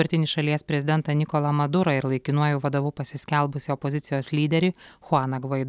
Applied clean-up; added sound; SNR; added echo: none; none; none; none.